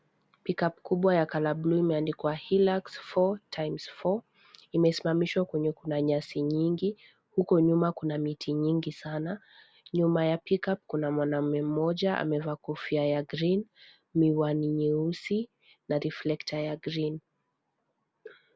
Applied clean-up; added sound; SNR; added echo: none; none; none; none.